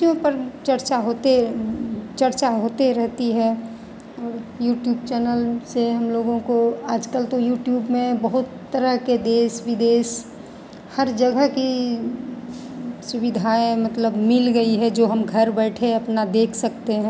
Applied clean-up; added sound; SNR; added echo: none; none; none; none.